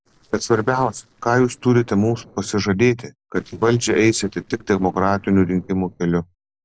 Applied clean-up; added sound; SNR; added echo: neural separator model SepFormer DNS4.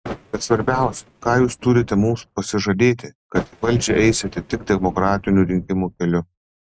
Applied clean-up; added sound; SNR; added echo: neural mask model RNNoise.